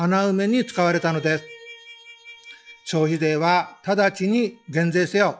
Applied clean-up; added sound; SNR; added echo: classical method log-MMSE.